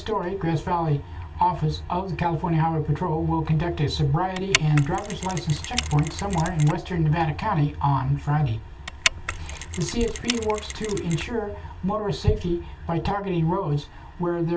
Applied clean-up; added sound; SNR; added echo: none; Mechanisms; 7 dB; reverberation time 0.2 s.